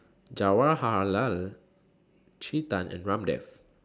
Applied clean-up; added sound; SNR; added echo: none; none; none; none.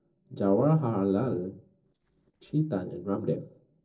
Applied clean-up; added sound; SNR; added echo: neural separator model SepFormer DNS4.